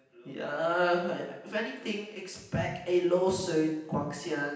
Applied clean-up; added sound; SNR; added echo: none; none; none; reverberation time 0.9 s.